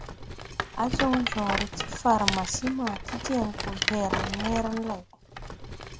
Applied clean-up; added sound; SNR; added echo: none; Rattle; 3 dB; none.